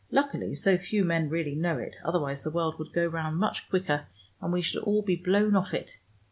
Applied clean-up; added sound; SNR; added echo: none; none; none; none.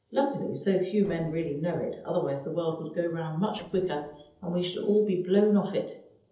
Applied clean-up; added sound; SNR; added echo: neural separator model SepFormer DNS4.